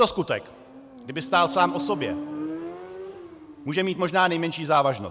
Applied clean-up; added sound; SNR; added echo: none; Motorcycle; 11 dB; none.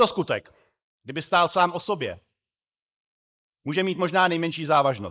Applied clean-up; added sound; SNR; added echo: neural mask model Resemble Enhance denoiser.